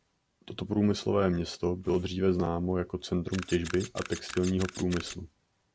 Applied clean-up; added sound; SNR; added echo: none; Camera; 15 dB; none.